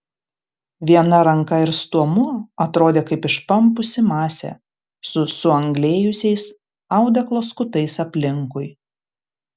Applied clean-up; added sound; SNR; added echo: none; none; none; none.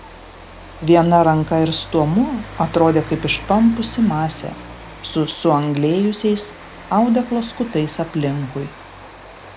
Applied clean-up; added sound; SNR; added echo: none; Rain; 17 dB; none.